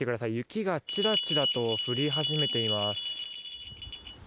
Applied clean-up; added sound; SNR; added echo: none; Bell; -4 dB; none.